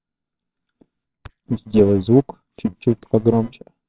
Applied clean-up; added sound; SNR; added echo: neural separator model SepFormer WHAMR!.